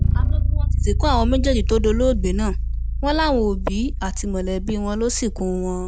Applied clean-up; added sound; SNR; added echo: none; Bass guitar; -1 dB; none.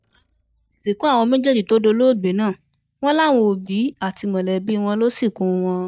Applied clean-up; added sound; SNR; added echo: neural mask model DeepFilterNet 3.